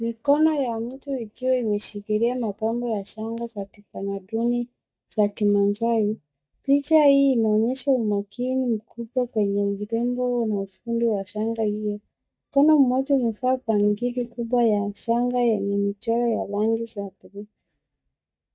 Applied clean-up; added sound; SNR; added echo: neural mask model DeepFilterNet 3.